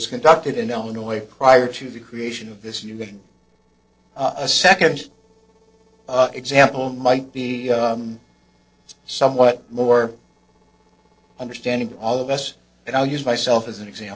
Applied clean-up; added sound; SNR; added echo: neural separator model SepFormer DNS4.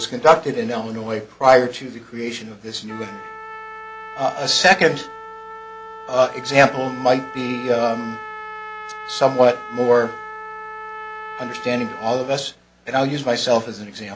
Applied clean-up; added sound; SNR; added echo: none; Trumpet; 15 dB; none.